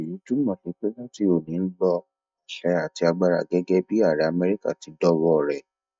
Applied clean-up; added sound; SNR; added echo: neural mask model DeepFilterNet 3.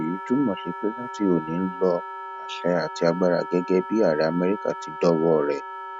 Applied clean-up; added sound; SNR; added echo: none; Wind instrument, woodwind instrument; 11 dB; none.